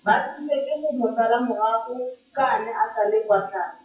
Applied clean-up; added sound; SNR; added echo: classical method WPE with log-MMSE.